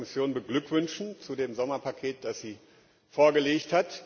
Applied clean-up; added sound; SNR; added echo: none; none; none; none.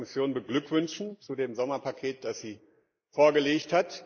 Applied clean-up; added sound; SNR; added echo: neural mask model Resemble Enhance denoiser.